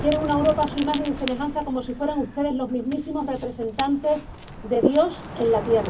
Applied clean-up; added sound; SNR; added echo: none; Ocean; 8 dB; reverberation time 0.3 s.